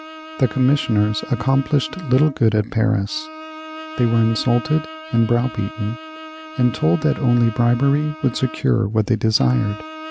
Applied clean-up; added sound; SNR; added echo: none; Bowed string instrument; 16 dB; none.